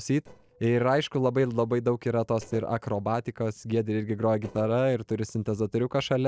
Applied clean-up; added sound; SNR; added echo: neural separator model SepFormer DNS4.